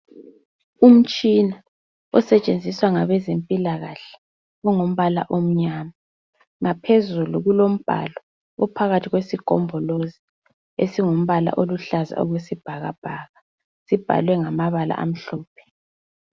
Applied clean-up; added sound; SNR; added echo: none; none; none; none.